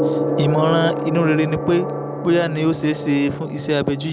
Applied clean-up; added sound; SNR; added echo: none; Gong; 4 dB; none.